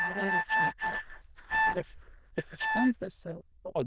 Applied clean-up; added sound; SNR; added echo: neural diffusion model UNIVERSE++.